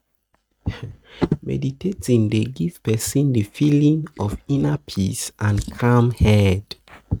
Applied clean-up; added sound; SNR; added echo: neural mask model RNNoise.